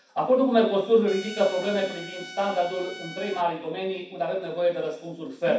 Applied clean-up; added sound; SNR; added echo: none; Trumpet; 15 dB; reverberation time 0.6 s.